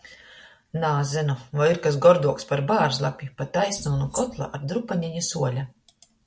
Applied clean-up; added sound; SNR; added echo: none; Wild animals; 13 dB; none.